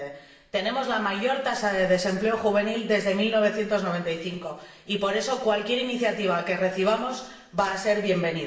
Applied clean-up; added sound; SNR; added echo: none; none; none; reverberation time 0.8 s.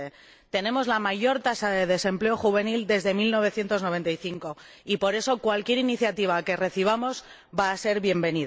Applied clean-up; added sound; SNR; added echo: none; none; none; none.